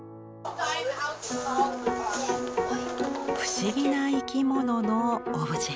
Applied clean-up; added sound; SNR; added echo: none; Bus; 4 dB; none.